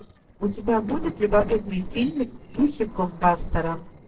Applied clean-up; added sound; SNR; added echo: neural separator model SepFormer DNS4.